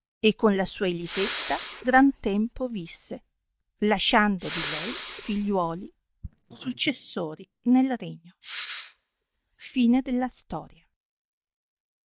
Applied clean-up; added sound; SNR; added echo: neural mask model DeepFilterNet 3.